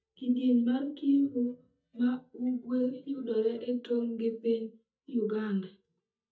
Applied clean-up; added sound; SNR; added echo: neural mask model DeepFilterNet 3.